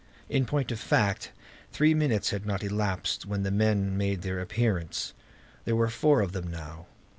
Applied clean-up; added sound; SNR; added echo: none; none; none; none.